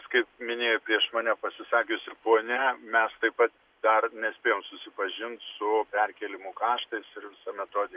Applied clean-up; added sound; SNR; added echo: none; none; none; none.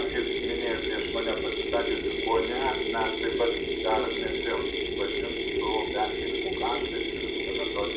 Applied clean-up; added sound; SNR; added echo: none; Mechanisms; -3 dB; reverberation time 0.6 s.